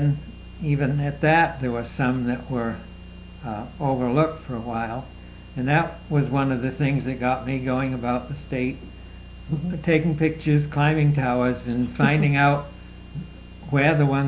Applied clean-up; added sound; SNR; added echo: none; none; none; none.